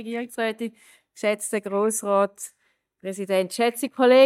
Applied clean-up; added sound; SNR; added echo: neural mask model DeepFilterNet 3.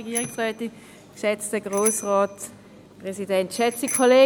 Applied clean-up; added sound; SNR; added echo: none; Bicycle bell; 12 dB; none.